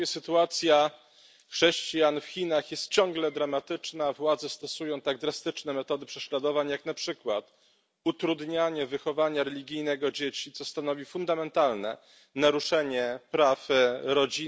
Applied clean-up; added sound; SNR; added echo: none; none; none; none.